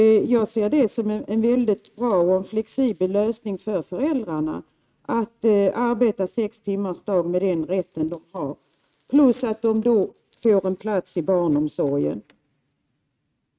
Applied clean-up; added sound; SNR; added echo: neural mask model RNNoise.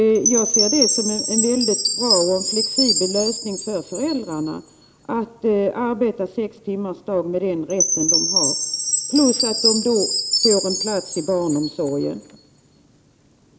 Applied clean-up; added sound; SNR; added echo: none; Chime; 1 dB; none.